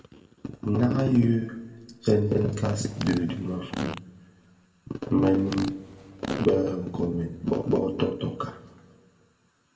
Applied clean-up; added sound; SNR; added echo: none; Fart; 11 dB; reverberation time 1.3 s.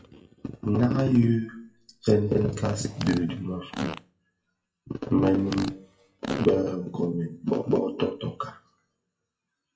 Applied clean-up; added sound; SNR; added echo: classical method WPE with log-MMSE.